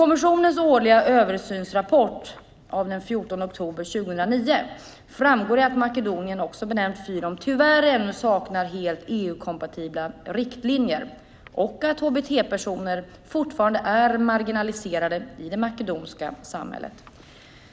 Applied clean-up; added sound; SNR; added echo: none; none; none; none.